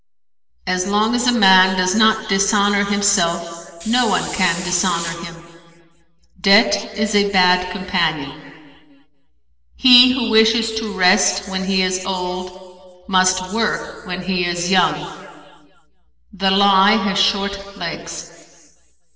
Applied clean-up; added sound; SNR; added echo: neural separator model SepFormer DNS4.